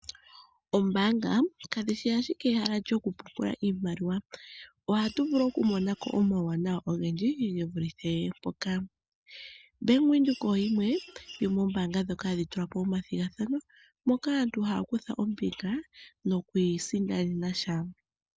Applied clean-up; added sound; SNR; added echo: none; Mechanisms; 19 dB; none.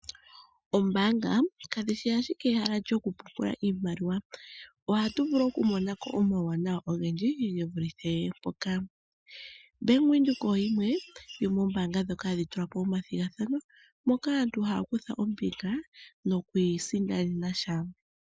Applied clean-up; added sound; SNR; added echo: classical method Wiener filter.